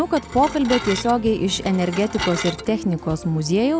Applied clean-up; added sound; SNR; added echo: none; Dishes, pots, and pans / Glass; 10 dB; none.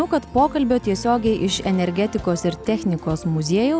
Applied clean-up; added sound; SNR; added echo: none; none; none; none.